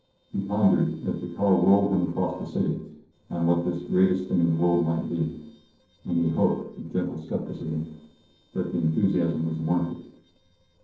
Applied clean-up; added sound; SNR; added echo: neural separator model SepFormer DNS4.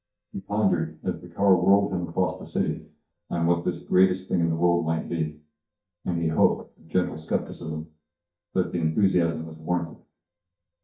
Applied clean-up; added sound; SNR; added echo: neural mask model DeepFilterNet 3.